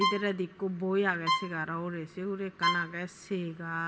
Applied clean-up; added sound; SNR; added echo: none; Bowed string instrument; 3 dB; reverberation time 1.0 s.